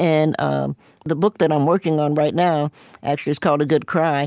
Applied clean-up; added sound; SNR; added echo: none; none; none; none.